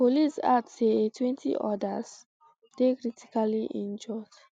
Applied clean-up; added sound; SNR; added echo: none; none; none; none.